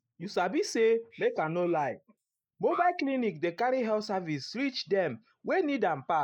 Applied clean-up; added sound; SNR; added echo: neural mask model Resemble Enhance denoiser.